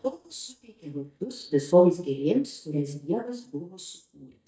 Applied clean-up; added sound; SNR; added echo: neural mask model DeepFilterNet 3.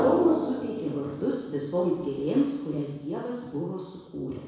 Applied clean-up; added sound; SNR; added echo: none; Drum; 7 dB; reverberation time 1.1 s.